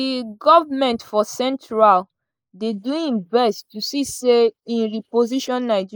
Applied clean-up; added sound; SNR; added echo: neural mask model Resemble Enhance denoiser.